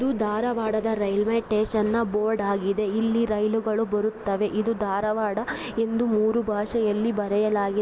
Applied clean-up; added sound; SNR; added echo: none; none; none; none.